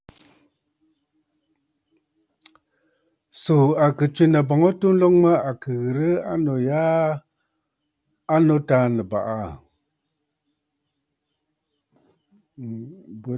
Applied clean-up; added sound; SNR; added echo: none; none; none; none.